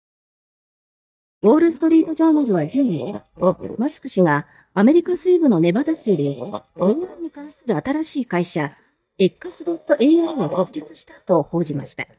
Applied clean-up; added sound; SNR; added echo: neural mask model DeepFilterNet 3.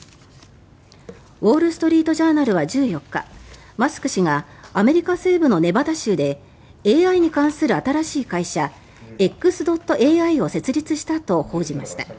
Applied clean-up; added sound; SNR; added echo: none; none; none; none.